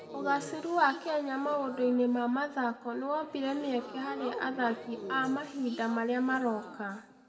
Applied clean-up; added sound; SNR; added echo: none; Crowd / Gasp; 14 dB; reverberation time 1.3 s.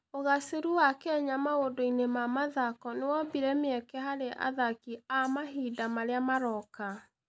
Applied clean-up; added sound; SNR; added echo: none; none; none; none.